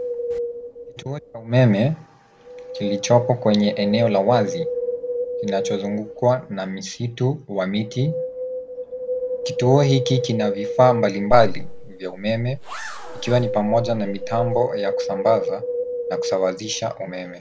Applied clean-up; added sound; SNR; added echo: none; Wind + Zipper (clothing); 5 dB; none.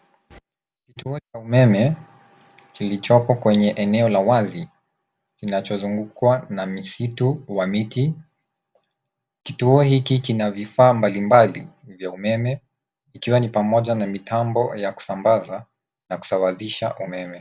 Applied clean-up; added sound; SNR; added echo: none; none; none; none.